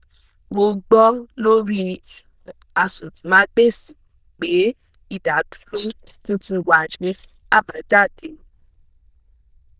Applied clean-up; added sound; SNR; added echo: neural diffusion model UNIVERSE++.